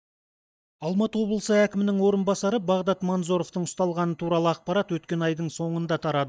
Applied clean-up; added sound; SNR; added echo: neural mask model DeepFilterNet 3.